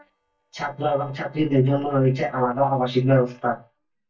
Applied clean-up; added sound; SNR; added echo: neural mask model DeepFilterNet 3.